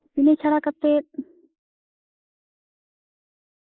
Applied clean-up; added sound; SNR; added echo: neural mask model Resemble Enhance denoiser.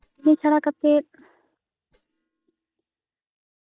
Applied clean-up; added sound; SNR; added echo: neural mask model DeepFilterNet 3.